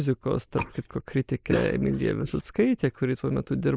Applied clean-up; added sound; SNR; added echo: neural mask model Resemble Enhance denoiser.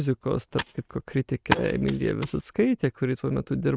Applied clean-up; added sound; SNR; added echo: neural mask model RNNoise.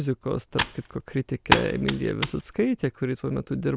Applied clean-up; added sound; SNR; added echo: none; Computer keyboard; 3 dB; none.